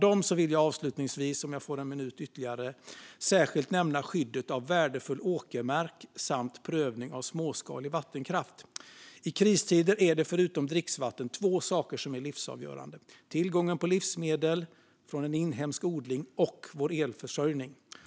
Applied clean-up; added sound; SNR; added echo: none; none; none; none.